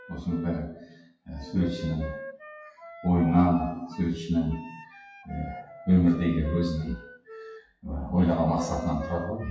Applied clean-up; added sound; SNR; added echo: classical method WPE with log-MMSE.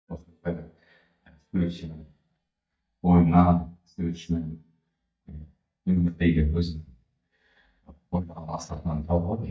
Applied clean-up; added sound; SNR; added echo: neural mask model DeepFilterNet 3.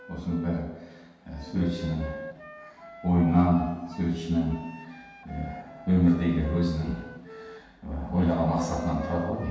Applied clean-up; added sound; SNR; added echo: none; Wind instrument, woodwind instrument; 16 dB; reverberation time 1.2 s.